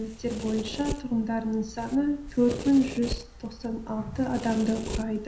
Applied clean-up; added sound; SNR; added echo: none; Domestic sounds, home sounds; 10 dB; reverberation time 0.5 s.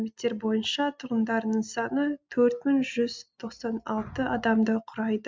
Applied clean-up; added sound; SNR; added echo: none; none; none; none.